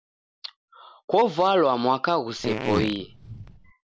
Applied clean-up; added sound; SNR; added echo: none; Fart; 6 dB; none.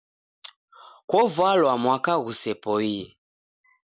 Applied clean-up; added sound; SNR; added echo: none; none; none; none.